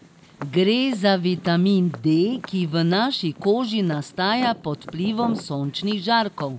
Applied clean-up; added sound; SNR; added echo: none; Walk, footsteps; 17 dB; none.